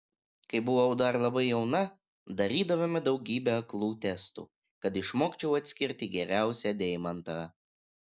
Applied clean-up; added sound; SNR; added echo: none; none; none; none.